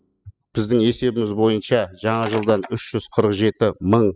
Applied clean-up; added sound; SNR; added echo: classical method spectral subtraction.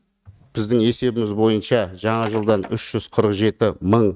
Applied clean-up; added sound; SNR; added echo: neural mask model RNNoise.